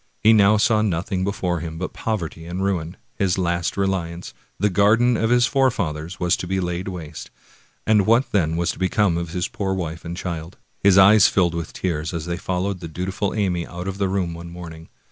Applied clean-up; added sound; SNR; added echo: none; none; none; none.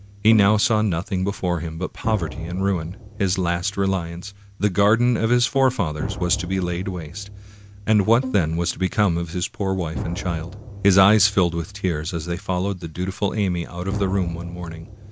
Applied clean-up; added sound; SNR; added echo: none; Bowed string instrument + Drum; 13 dB; none.